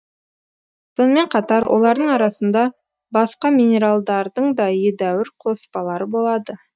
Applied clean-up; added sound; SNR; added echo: neural mask model DeepFilterNet 3.